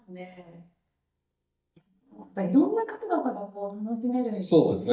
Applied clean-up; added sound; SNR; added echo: neural mask model DeepFilterNet 3.